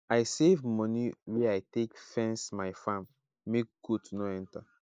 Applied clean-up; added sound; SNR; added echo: neural mask model Resemble Enhance denoiser.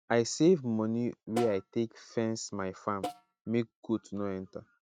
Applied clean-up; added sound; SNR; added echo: neural mask model RNNoise.